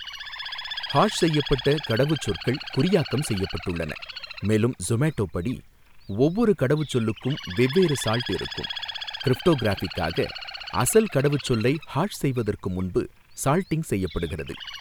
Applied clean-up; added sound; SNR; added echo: none; Bird; 13 dB; none.